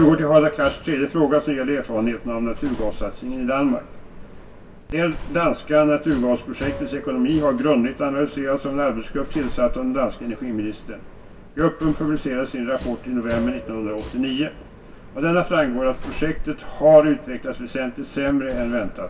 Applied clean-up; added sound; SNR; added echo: none; Subway, metro, underground; 12 dB; reverberation time 0.1 s.